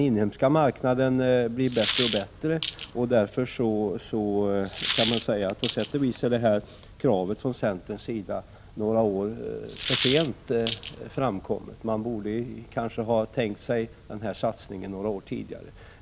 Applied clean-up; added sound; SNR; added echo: none; Coin (dropping); -2 dB; none.